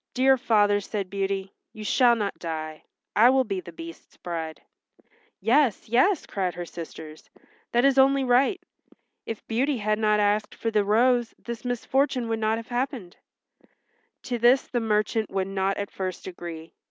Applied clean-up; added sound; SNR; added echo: none; none; none; none.